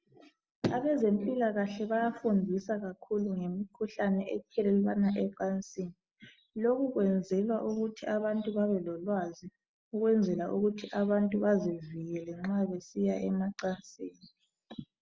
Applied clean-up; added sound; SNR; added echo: none; none; none; none.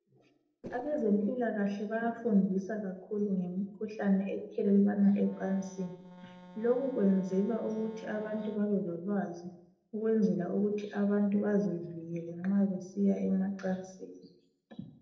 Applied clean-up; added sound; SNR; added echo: neural separator model SepFormer DNS4.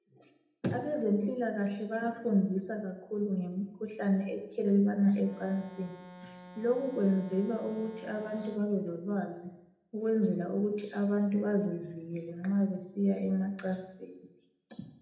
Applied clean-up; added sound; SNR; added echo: none; Organ; 17 dB; reverberation time 0.8 s.